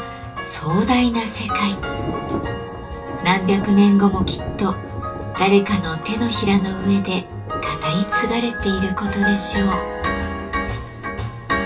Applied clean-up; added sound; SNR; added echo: none; Thunder / Rain; 13 dB; reverberation time 0.2 s.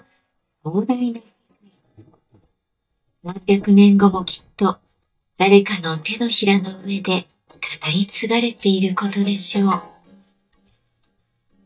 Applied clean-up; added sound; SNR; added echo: neural mask model DeepFilterNet 3.